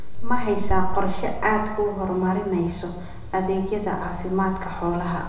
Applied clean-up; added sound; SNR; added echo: none; none; none; reverberation time 0.9 s.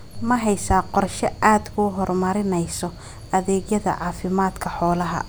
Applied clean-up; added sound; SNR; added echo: none; none; none; none.